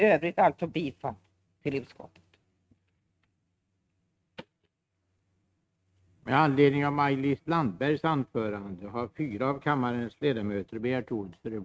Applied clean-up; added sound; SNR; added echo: neural mask model RNNoise.